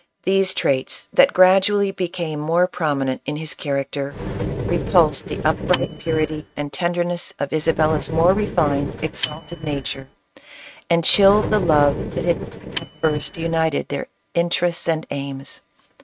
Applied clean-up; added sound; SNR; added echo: neural mask model RNNoise.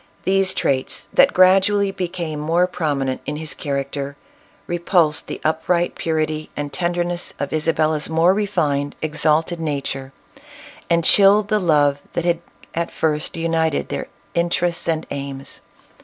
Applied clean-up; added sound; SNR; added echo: none; none; none; none.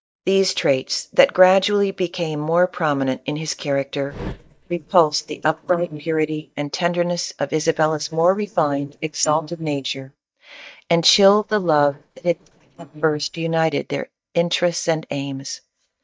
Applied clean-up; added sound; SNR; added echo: neural mask model DeepFilterNet 3.